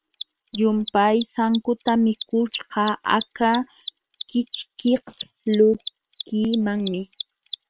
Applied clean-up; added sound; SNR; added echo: neural separator model SepFormer WHAM!.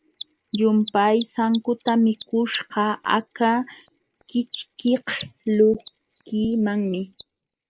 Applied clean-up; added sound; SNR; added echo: neural mask model Resemble Enhance denoiser.